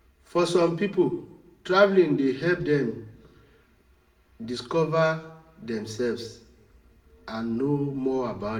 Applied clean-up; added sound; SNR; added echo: none; none; none; reverberation time 0.6 s.